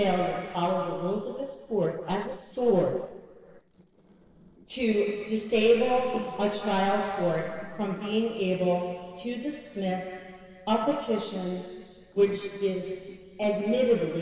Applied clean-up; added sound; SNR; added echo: neural separator model SepFormer DNS4.